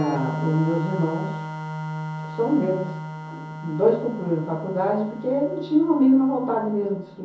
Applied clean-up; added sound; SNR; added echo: none; Organ; 9 dB; reverberation time 0.6 s.